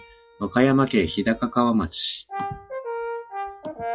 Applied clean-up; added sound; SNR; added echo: classical method log-MMSE.